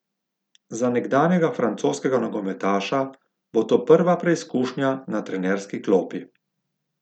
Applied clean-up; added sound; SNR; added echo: none; none; none; none.